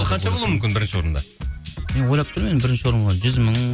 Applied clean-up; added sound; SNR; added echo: none; none; none; none.